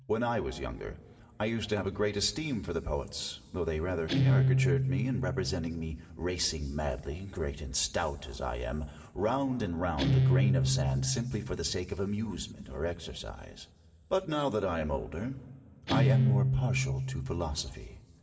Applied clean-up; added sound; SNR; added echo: none; Guitar; 0 dB; reverberation time 2.8 s.